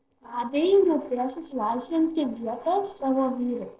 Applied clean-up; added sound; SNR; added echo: neural separator model SepFormer DNS4.